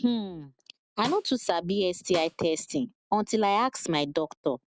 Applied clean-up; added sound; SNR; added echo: none; Snare drum; 15 dB; none.